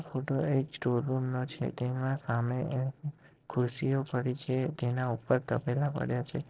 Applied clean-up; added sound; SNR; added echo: neural separator model SepFormer DNS4.